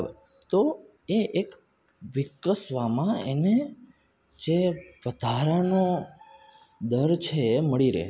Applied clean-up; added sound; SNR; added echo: none; none; none; none.